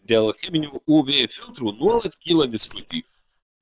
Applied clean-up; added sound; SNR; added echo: neural separator model SepFormer WHAM!.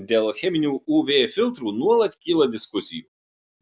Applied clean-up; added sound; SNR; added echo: none; none; none; none.